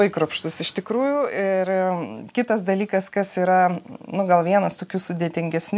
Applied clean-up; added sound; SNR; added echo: none; none; none; none.